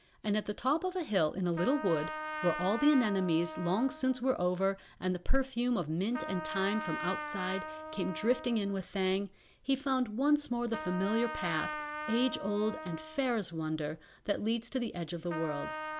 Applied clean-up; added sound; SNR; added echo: none; Trumpet; 11 dB; none.